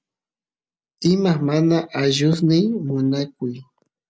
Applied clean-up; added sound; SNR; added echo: none; none; none; none.